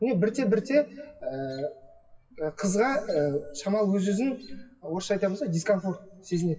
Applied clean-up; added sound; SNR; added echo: classical method WPE with log-MMSE.